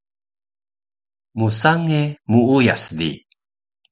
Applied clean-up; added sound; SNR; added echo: none; none; none; none.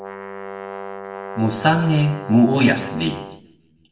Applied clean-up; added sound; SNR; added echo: none; Brass instrument; 12 dB; reverberation time 0.7 s.